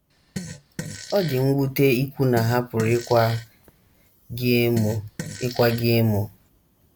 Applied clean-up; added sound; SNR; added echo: none; Fart; 15 dB; none.